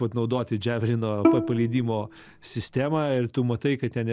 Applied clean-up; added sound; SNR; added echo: none; Bowed string instrument; 2 dB; none.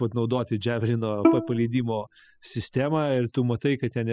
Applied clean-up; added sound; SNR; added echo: classical method spectral subtraction.